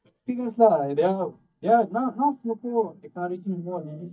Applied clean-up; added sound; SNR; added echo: neural mask model DeepFilterNet 3.